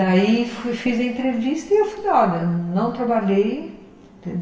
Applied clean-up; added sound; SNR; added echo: none; none; none; reverberation time 1.1 s.